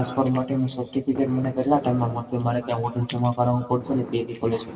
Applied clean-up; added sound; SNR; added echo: none; Fireworks; 18 dB; reverberation time 1.4 s.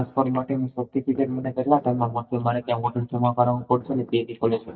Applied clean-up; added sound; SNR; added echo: neural mask model DeepFilterNet 3.